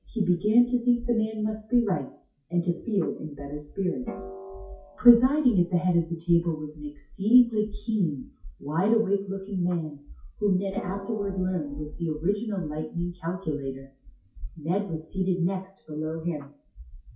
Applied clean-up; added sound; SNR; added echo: classical method WPE with log-MMSE.